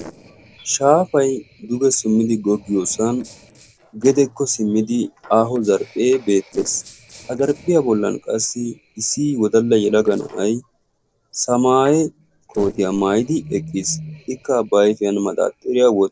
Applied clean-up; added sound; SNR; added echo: neural separator model SepFormer DNS4.